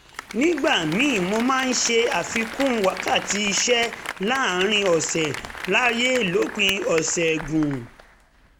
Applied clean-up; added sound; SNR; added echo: none; Applause; 12 dB; none.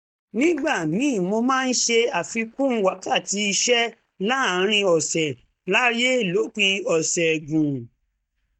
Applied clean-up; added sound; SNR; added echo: neural mask model DeepFilterNet 3.